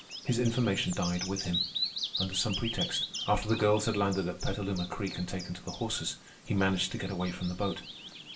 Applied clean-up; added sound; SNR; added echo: none; Bird vocalization, bird call, bird song; 8 dB; reverberation time 0.2 s.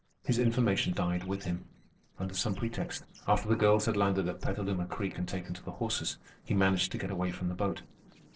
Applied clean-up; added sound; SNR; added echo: neural separator model SepFormer DNS4.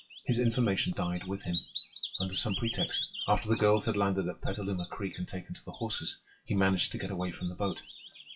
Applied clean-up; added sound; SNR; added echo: classical method WPE with log-MMSE.